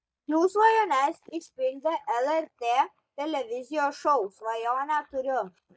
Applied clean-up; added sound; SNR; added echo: neural mask model DeepFilterNet 3.